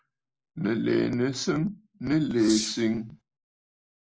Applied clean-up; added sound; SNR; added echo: neural mask model Resemble Enhance denoiser.